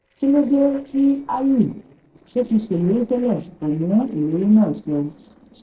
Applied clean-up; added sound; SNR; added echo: neural separator model SepFormer DNS4.